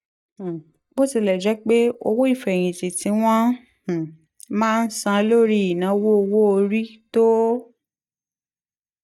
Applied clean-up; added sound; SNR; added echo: neural mask model DeepFilterNet 3.